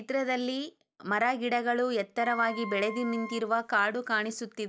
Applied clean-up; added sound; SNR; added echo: none; Wind instrument, woodwind instrument; 13 dB; none.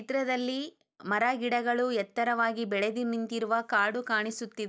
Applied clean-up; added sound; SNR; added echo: none; none; none; none.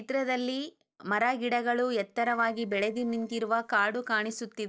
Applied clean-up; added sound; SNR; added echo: neural separator model SepFormer DNS4.